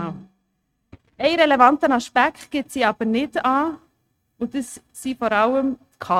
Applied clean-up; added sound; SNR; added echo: neural mask model RNNoise.